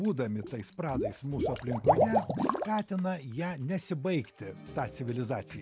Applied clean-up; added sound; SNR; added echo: none; Liquid; -1 dB; none.